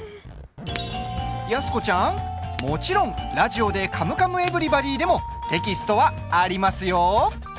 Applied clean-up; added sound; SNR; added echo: none; Zipper (clothing) + Shatter; 20 dB; none.